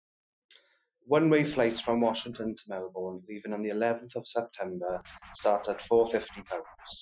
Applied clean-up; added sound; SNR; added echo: classical method Wiener filter.